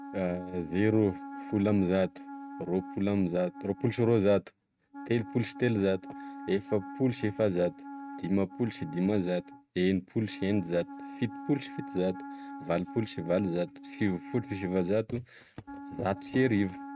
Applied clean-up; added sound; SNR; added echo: neural mask model RNNoise.